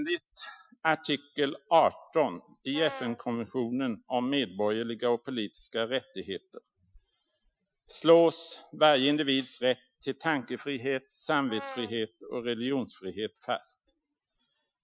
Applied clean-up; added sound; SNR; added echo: classical method Wiener filter.